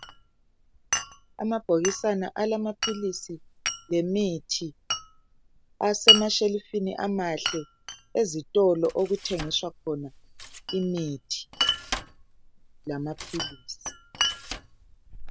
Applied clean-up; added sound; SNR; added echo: none; Glass; 3 dB; none.